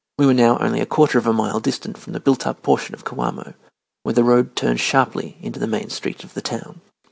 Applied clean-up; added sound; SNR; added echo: none; none; none; none.